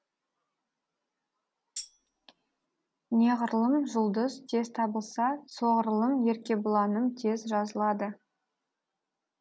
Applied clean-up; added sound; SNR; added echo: none; Tambourine; 16 dB; none.